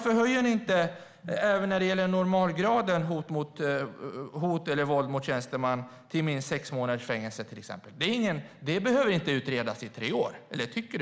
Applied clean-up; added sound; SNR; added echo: none; none; none; none.